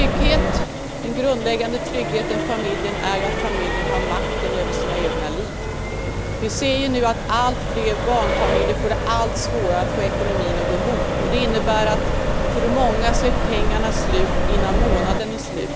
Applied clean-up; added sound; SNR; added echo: none; Accelerating, revving, vroom; -3 dB; none.